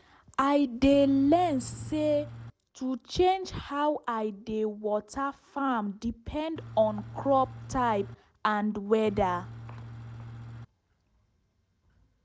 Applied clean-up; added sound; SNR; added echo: none; Engine / Truck; 13 dB; none.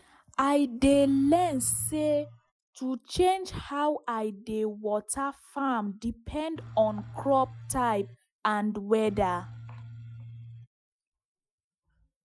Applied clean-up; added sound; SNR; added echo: classical method Wiener filter.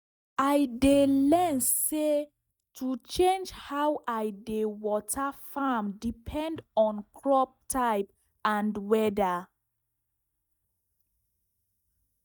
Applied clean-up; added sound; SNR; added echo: neural mask model DeepFilterNet 3.